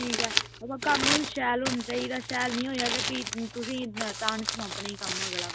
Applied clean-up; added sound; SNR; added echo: none; Crumpling, crinkling; 1 dB; none.